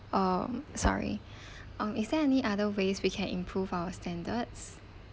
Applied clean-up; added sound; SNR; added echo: none; none; none; none.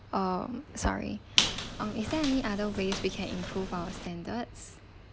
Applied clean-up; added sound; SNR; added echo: none; Squeak; 1 dB; none.